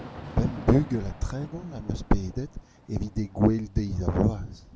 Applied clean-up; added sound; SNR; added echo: none; Thunder / Rain; 16 dB; none.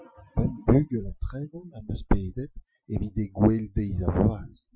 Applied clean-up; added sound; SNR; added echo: classical method Wiener filter.